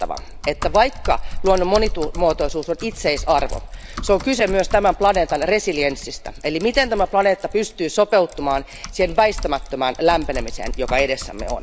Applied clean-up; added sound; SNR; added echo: none; Typing; 8 dB; none.